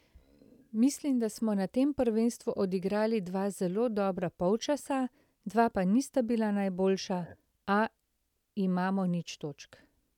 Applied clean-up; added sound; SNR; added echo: none; none; none; none.